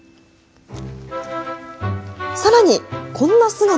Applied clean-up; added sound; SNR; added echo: none; none; none; none.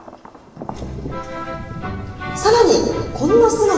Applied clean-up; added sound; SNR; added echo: none; Thunder; 13 dB; reverberation time 1.0 s.